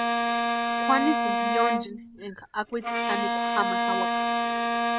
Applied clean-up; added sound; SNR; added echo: neural mask model RNNoise.